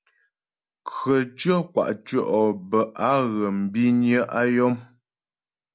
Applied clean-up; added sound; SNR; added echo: none; none; none; none.